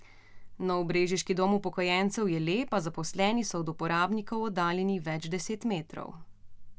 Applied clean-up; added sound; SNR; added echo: none; none; none; none.